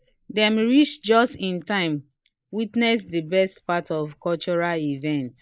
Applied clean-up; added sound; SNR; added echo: neural mask model Resemble Enhance denoiser.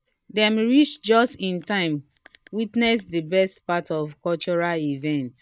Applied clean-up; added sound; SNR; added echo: neural mask model DeepFilterNet 3.